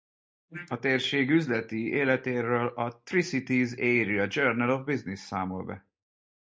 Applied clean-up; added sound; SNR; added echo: neural mask model Resemble Enhance denoiser.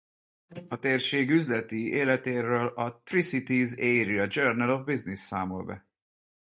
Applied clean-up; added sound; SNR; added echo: neural mask model DeepFilterNet 3.